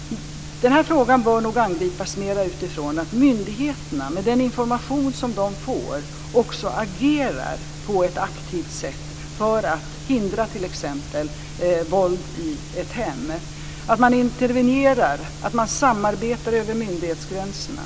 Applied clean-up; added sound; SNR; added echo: none; none; none; none.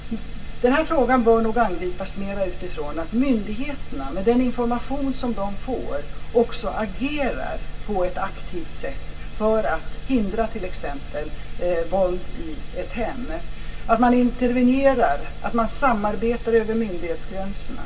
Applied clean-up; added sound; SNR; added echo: none; none; none; reverberation time 0.1 s.